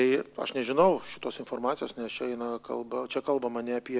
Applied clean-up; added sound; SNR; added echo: none; none; none; none.